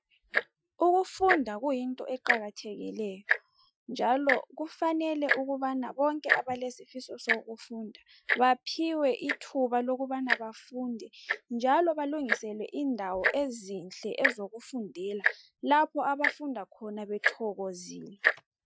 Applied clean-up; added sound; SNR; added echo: classical method Wiener filter.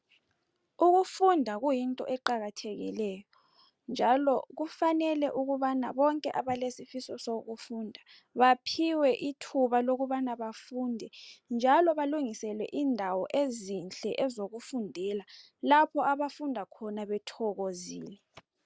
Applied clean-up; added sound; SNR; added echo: none; none; none; none.